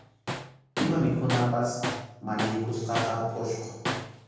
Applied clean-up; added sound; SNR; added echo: none; Tools; 5 dB; reverberation time 1.3 s.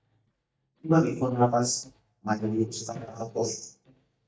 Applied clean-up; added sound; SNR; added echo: neural mask model DeepFilterNet 3.